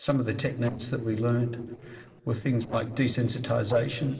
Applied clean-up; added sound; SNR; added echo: neural separator model SepFormer DNS4.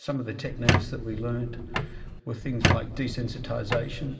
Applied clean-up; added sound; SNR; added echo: none; Squeak; -3 dB; reverberation time 2.3 s.